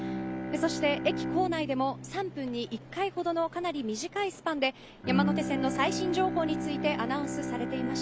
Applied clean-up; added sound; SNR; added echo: none; Bowed string instrument; 3 dB; none.